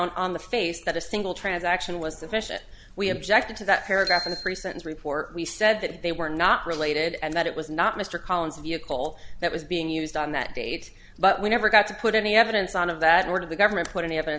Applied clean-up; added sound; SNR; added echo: none; Bicycle bell; 11 dB; none.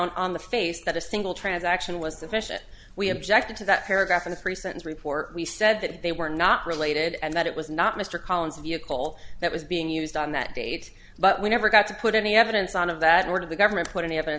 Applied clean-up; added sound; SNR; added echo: none; none; none; none.